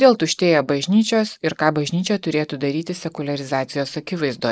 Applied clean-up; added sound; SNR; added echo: neural mask model Resemble Enhance denoiser.